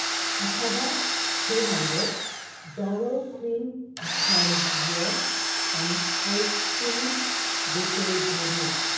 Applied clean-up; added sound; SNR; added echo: none; Domestic sounds, home sounds; -4 dB; reverberation time 0.9 s.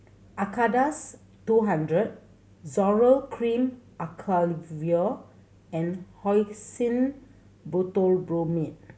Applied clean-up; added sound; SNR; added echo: none; none; none; none.